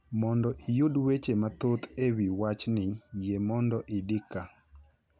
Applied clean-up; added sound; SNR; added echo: none; none; none; none.